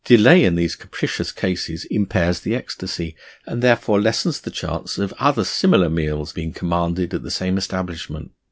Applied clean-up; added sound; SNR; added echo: none; none; none; none.